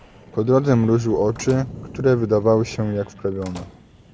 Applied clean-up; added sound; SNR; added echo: none; Slam + Wind; 17 dB; none.